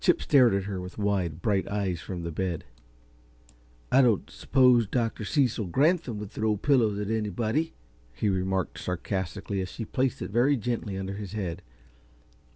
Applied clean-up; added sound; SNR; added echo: none; none; none; none.